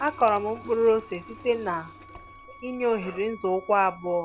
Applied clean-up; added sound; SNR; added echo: none; Water tap, faucet + Wind instrument, woodwind instrument; 19 dB; none.